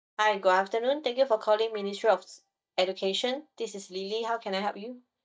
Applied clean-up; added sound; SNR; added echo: neural mask model DeepFilterNet 3.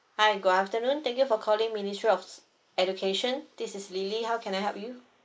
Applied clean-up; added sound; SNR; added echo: neural mask model Resemble Enhance denoiser.